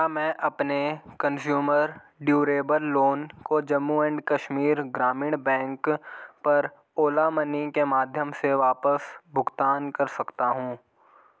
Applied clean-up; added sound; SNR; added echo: none; none; none; none.